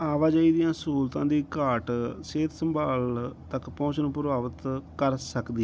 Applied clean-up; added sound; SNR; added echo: none; none; none; none.